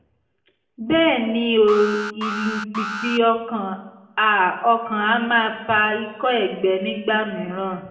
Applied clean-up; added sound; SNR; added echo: none; Alarm; 8 dB; reverberation time 0.8 s.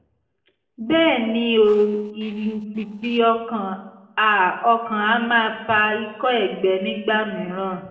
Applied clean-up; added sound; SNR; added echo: neural separator model SepFormer DNS4.